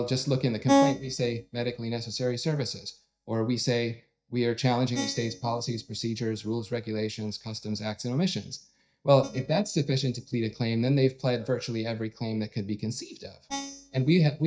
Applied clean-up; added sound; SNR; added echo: neural mask model DeepFilterNet 3.